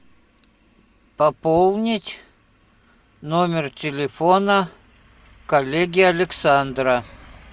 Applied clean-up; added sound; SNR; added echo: none; none; none; none.